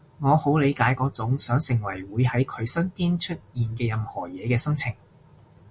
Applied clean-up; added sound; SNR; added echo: none; none; none; none.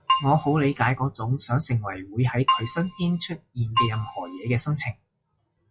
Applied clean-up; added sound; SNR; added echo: classical method log-MMSE.